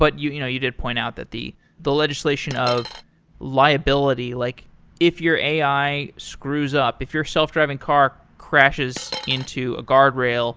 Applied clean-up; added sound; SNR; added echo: none; Coin (dropping); 11 dB; none.